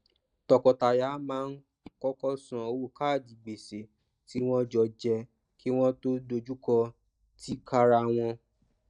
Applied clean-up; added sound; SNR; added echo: neural mask model DeepFilterNet 3.